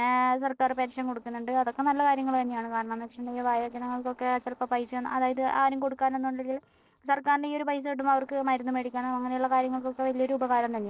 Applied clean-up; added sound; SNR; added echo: neural separator model SepFormer DNS4.